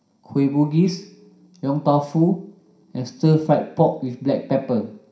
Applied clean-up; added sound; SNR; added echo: none; none; none; reverberation time 0.5 s.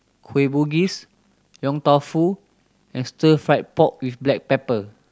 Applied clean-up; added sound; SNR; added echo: none; none; none; none.